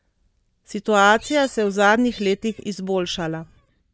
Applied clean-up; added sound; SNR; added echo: neural mask model DeepFilterNet 3.